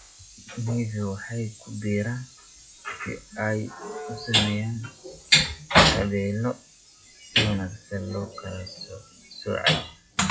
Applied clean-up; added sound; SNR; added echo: classical method WPE with log-MMSE.